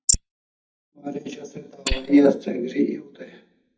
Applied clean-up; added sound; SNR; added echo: neural mask model DeepFilterNet 3.